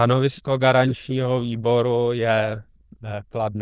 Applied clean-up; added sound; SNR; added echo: neural diffusion model UNIVERSE++.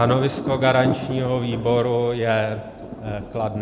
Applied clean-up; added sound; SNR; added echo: none; Thunder; 9 dB; none.